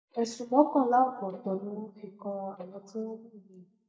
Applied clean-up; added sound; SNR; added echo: neural mask model DeepFilterNet 3.